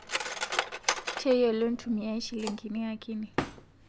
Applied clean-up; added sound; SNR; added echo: none; Cutlery, silverware; 4 dB; none.